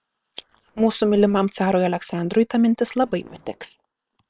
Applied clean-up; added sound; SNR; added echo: neural separator model SepFormer WHAM!.